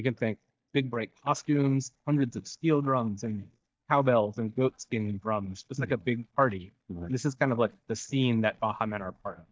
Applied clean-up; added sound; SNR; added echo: neural mask model DeepFilterNet 3.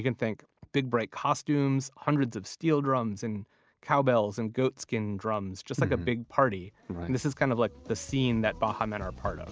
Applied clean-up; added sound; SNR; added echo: none; none; none; none.